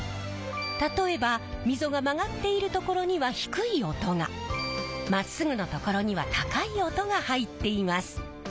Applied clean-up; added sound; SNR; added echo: none; none; none; none.